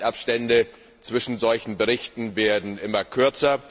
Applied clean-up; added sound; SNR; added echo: none; none; none; none.